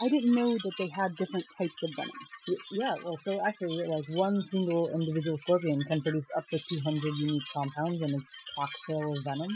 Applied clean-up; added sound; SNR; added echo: classical method Wiener filter.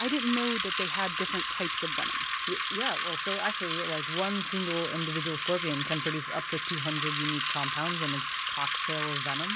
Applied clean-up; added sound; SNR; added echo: none; Bicycle; -2 dB; none.